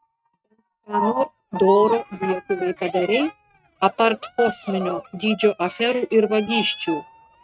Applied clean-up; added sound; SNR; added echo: neural mask model RNNoise.